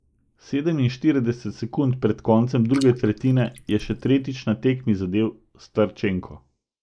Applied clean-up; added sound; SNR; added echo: neural mask model Resemble Enhance denoiser.